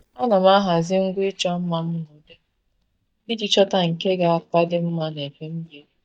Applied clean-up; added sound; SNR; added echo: neural mask model DeepFilterNet 3.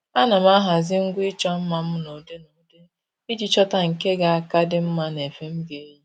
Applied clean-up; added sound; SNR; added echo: none; none; none; none.